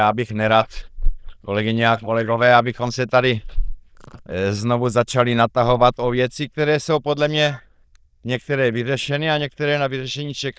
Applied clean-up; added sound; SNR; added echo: neural diffusion model UNIVERSE++.